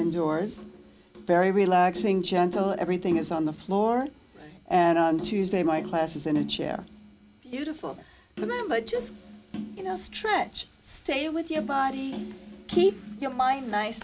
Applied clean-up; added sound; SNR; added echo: none; none; none; none.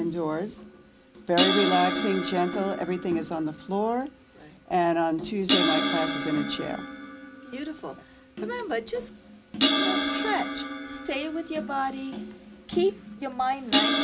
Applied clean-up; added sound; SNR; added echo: none; Crash cymbal; 2 dB; none.